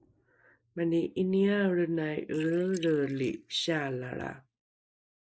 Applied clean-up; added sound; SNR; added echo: neural mask model Resemble Enhance denoiser.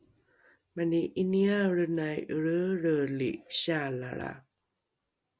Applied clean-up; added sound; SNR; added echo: none; none; none; none.